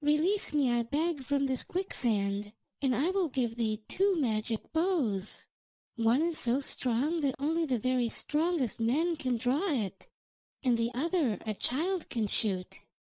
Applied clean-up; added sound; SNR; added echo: none; none; none; none.